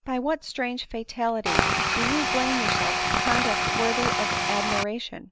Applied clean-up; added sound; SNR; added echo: none; Tools; -5 dB; none.